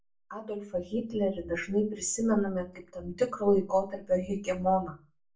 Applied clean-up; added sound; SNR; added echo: none; none; none; reverberation time 0.3 s.